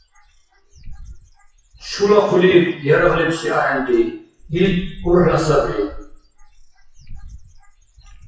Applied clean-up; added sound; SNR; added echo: classical method WPE with log-MMSE.